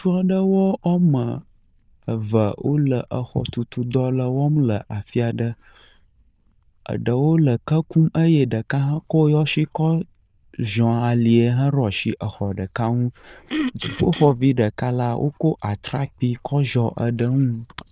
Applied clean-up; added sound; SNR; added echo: neural diffusion model UNIVERSE++.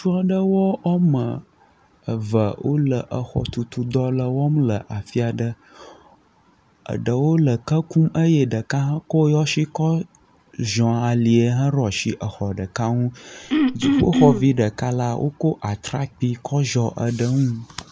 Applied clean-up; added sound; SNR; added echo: none; Cough; -2 dB; none.